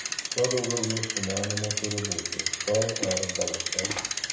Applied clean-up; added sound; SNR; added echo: none; Bicycle; 0 dB; reverberation time 0.8 s.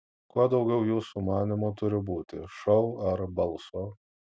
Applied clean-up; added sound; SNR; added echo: none; none; none; none.